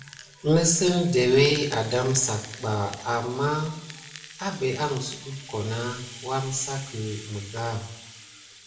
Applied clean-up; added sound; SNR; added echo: none; Rattle (instrument); 17 dB; reverberation time 0.7 s.